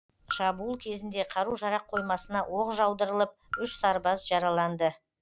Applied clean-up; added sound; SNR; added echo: none; Raindrop / Drip; 14 dB; none.